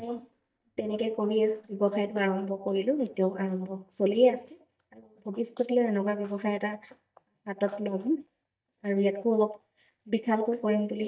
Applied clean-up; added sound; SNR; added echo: neural mask model DeepFilterNet 3.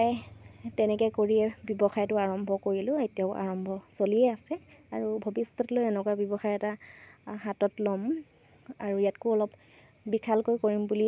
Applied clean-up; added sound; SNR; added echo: none; none; none; none.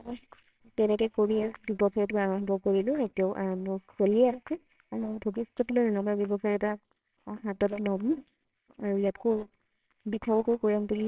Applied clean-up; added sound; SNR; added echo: neural separator model SepFormer WHAMR!.